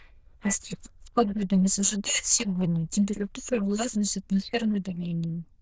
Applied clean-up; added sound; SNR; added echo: neural diffusion model UNIVERSE++.